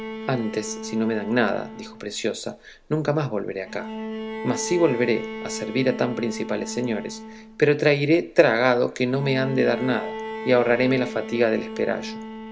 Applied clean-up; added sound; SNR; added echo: none; Bowed string instrument; 11 dB; none.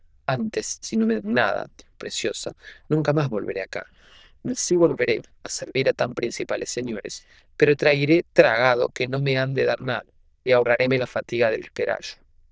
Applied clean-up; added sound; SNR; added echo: neural diffusion model UNIVERSE++.